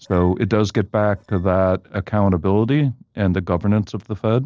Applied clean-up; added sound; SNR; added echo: neural separator model SepFormer DNS4.